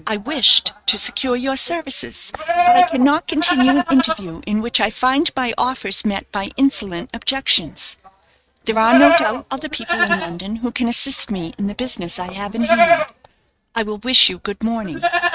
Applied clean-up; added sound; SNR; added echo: neural mask model RNNoise.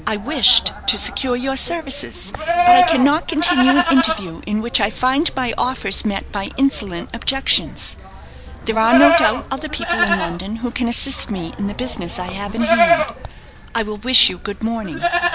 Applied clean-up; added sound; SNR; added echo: none; Livestock, farm animals, working animals; 2 dB; none.